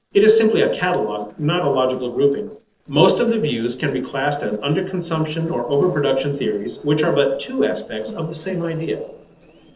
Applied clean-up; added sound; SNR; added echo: neural separator model SepFormer DNS4.